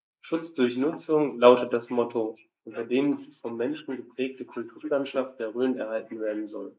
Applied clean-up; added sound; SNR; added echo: neural mask model Resemble Enhance denoiser.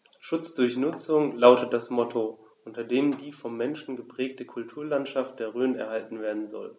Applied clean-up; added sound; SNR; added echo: none; none; none; none.